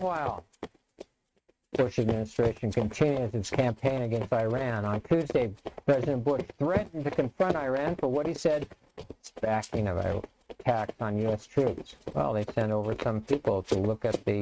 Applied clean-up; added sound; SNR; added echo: neural mask model RNNoise.